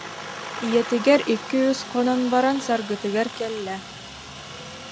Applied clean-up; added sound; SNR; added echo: none; Aircraft; 12 dB; none.